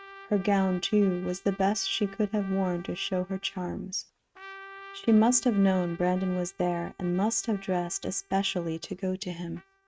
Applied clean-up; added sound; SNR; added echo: neural mask model RNNoise.